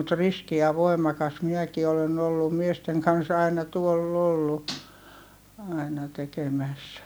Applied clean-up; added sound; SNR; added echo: none; none; none; none.